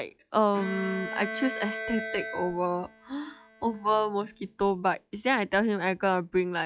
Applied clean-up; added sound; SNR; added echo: classical method log-MMSE.